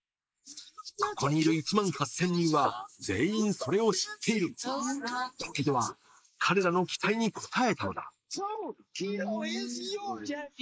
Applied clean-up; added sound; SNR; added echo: neural mask model Resemble Enhance denoiser.